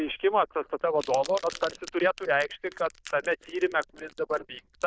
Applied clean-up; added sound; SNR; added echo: neural diffusion model UNIVERSE++.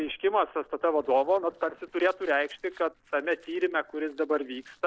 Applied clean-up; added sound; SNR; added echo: neural separator model SepFormer DNS4.